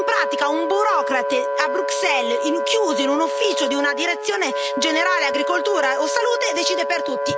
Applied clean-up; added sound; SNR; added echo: none; Wind instrument, woodwind instrument; 1 dB; none.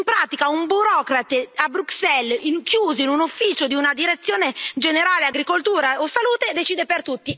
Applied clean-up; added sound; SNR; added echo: none; none; none; none.